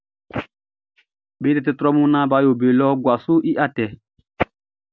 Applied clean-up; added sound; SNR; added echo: none; none; none; none.